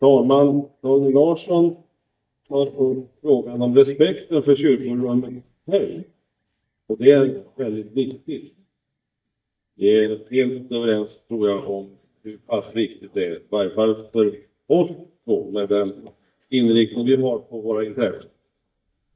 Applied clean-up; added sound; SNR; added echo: neural mask model DeepFilterNet 3.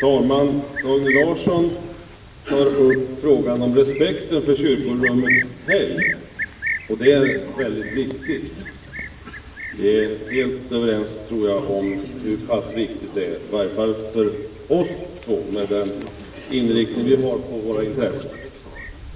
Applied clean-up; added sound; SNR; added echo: none; Cricket; 10 dB; reverberation time 1.1 s.